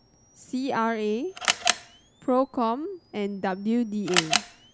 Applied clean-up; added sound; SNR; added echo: none; Camera; 4 dB; none.